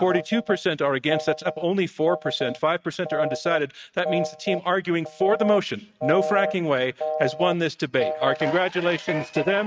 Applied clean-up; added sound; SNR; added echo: neural mask model RNNoise.